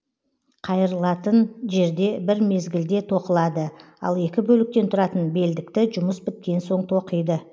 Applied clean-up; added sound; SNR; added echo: none; none; none; none.